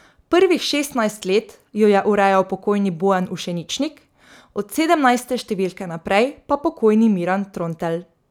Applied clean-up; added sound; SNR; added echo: none; none; none; none.